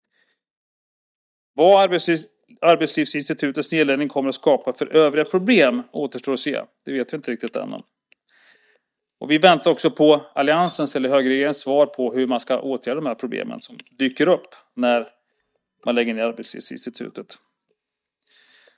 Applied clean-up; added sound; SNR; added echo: neural mask model DeepFilterNet 3.